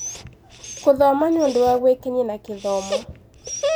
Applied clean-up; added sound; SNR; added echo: none; Dog; 10 dB; none.